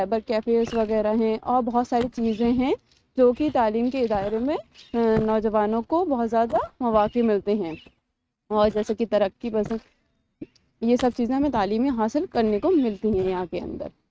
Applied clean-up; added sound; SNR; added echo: neural mask model RNNoise.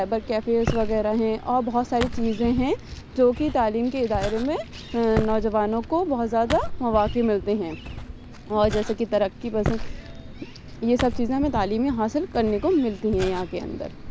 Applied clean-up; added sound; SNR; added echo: none; Walk, footsteps; 9 dB; none.